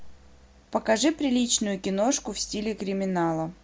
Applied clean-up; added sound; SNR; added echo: none; none; none; none.